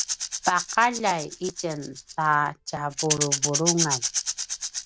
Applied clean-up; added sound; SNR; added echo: none; Rattle / Rattle (instrument); 3 dB; none.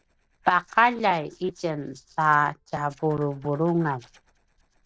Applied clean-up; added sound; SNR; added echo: neural separator model SepFormer DNS4.